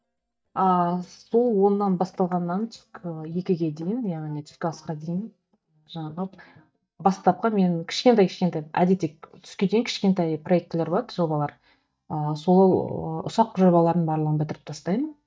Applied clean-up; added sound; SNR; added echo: neural mask model DeepFilterNet 3.